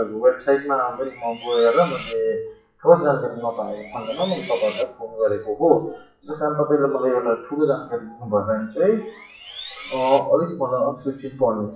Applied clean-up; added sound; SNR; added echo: classical method WPE with log-MMSE.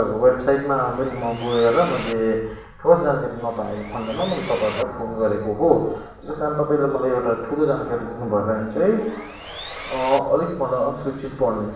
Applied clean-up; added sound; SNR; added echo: none; Sawing; 15 dB; reverberation time 0.6 s.